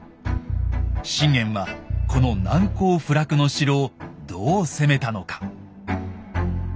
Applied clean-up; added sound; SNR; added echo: none; none; none; none.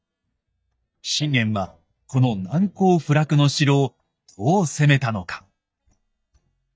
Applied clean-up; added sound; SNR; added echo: neural mask model DeepFilterNet 3.